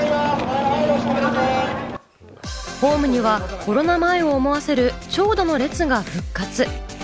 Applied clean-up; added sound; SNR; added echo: none; none; none; none.